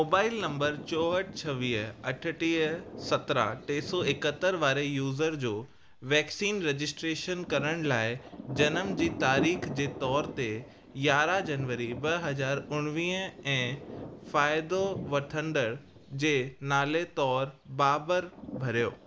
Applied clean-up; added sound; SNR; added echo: none; Thunder; 12 dB; none.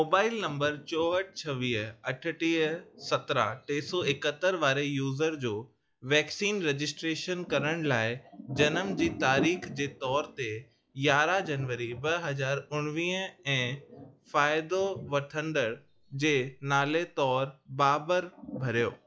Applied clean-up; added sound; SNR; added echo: classical method log-MMSE.